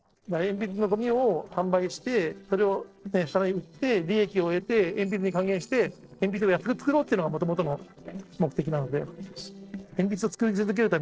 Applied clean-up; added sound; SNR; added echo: neural separator model SepFormer DNS4.